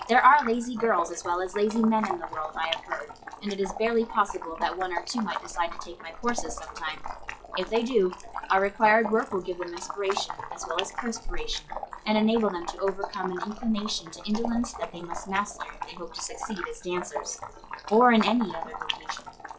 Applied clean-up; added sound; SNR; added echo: classical method WPE with log-MMSE.